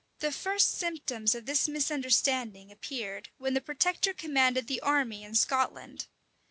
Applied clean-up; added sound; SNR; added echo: none; none; none; none.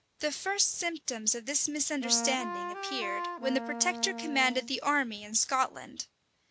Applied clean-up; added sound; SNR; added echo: none; Wind instrument, woodwind instrument; 6 dB; none.